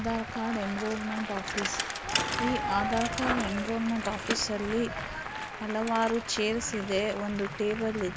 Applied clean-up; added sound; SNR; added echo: none; Applause + Bicycle; 3 dB; none.